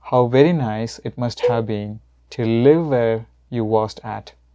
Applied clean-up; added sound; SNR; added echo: none; Cowbell; 9 dB; none.